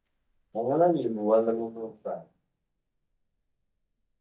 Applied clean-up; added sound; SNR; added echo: neural mask model DeepFilterNet 3.